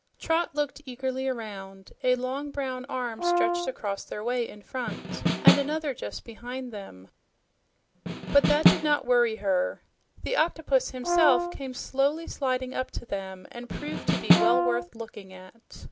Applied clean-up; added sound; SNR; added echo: none; Brass instrument + Snare drum; -3 dB; none.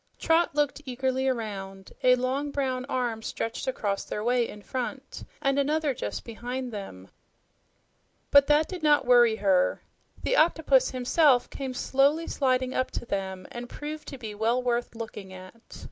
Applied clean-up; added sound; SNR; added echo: none; none; none; none.